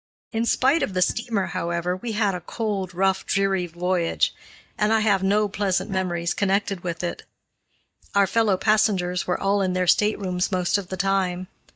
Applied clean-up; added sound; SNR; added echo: neural mask model DeepFilterNet 3.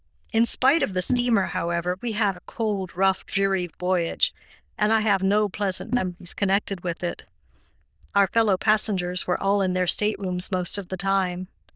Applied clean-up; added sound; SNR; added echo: neural diffusion model UNIVERSE++.